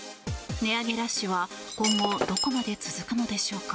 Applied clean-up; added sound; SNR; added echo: none; Shatter; 2 dB; none.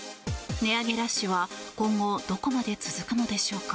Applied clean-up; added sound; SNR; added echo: none; none; none; none.